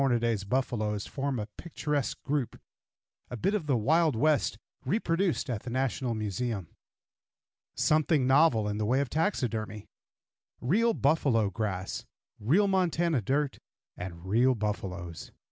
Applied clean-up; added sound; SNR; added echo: none; none; none; none.